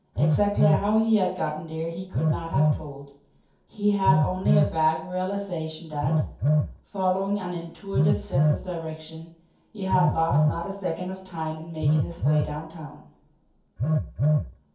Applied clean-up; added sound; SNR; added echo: none; Telephone; -1 dB; reverberation time 0.6 s.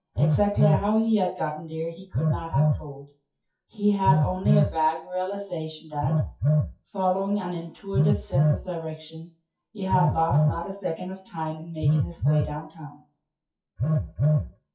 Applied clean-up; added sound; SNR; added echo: classical method WPE with log-MMSE.